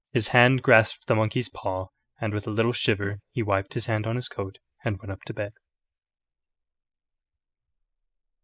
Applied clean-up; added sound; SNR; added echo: neural mask model Resemble Enhance denoiser.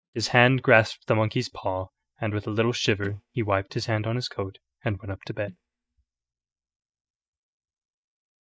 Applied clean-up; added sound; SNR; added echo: neural mask model DeepFilterNet 3.